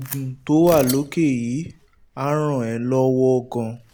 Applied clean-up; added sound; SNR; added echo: none; Tearing; 17 dB; none.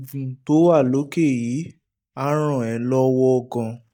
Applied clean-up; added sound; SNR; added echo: neural mask model DeepFilterNet 3.